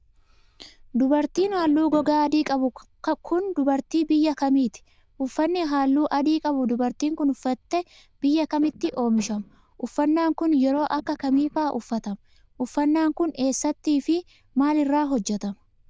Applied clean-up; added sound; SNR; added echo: neural diffusion model UNIVERSE++.